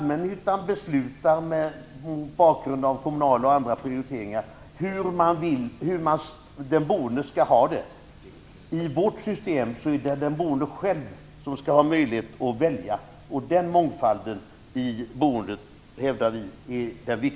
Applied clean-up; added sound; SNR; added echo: none; none; none; none.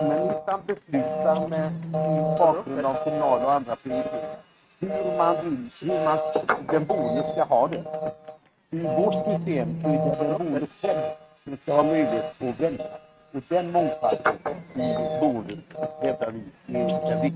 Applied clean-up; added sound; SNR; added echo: neural mask model RNNoise.